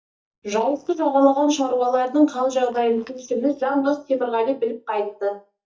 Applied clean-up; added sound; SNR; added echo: neural mask model DeepFilterNet 3.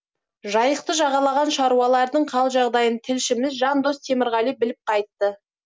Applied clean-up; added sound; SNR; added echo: none; none; none; none.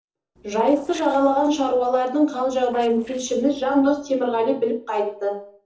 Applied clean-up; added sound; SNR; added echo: neural separator model SepFormer DNS4.